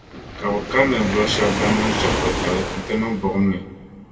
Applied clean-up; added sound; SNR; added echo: none; Waves, surf; 3 dB; reverberation time 1.8 s.